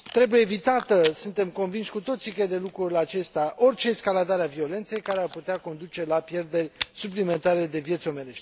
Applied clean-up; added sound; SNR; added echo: none; Packing tape, duct tape / Tearing; 19 dB; none.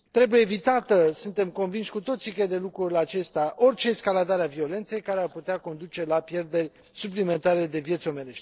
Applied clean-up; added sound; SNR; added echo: neural separator model SepFormer DNS4.